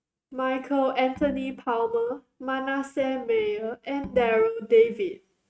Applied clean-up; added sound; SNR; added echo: neural mask model RNNoise.